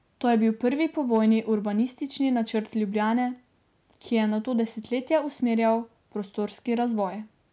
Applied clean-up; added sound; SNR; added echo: none; none; none; none.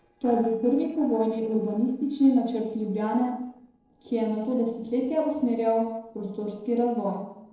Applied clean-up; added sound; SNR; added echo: neural separator model SepFormer DNS4.